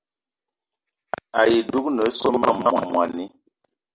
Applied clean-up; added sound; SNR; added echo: none; none; none; none.